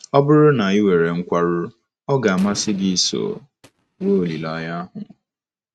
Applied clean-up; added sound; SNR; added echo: neural mask model RNNoise.